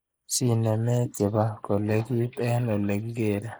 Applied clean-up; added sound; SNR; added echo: neural mask model Resemble Enhance denoiser.